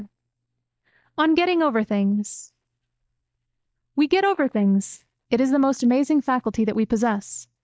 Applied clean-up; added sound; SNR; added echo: neural mask model DeepFilterNet 3.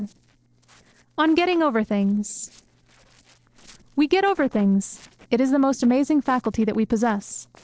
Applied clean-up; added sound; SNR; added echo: neural separator model SepFormer DNS4.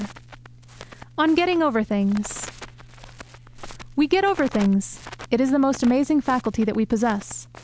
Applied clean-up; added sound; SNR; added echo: none; Crackle; 18 dB; none.